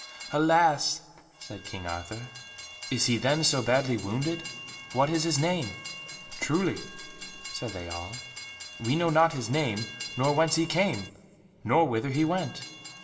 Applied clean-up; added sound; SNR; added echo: none; Train; 14 dB; reverberation time 1.5 s.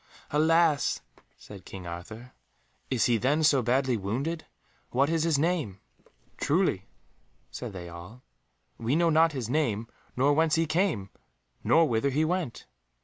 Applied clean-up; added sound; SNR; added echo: none; none; none; none.